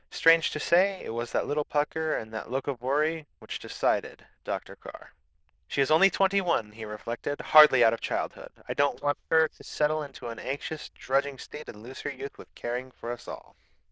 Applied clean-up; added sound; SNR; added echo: neural diffusion model UNIVERSE++.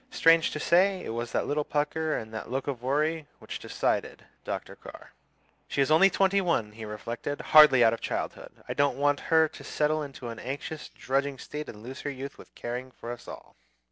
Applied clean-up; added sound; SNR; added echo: none; none; none; none.